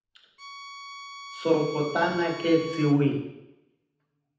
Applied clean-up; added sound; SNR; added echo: none; Bowed string instrument; 14 dB; reverberation time 0.9 s.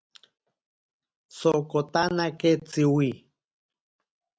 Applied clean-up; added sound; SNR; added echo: none; none; none; none.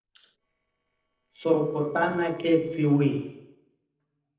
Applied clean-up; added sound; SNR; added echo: neural separator model SepFormer DNS4.